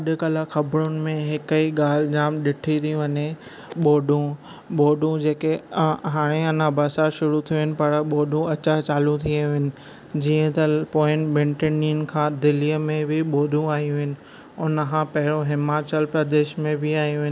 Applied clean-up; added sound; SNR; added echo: none; none; none; none.